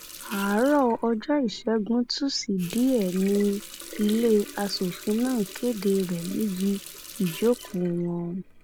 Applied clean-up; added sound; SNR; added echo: none; Water tap, faucet; 16 dB; none.